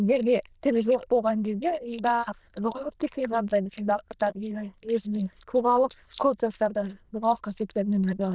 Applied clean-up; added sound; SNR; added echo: neural diffusion model UNIVERSE++.